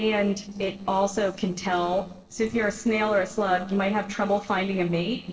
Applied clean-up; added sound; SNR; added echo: neural separator model SepFormer DNS4.